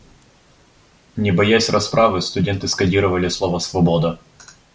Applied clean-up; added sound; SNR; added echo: none; none; none; none.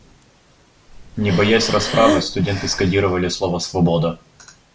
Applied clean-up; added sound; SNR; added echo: none; Breathing; 6 dB; none.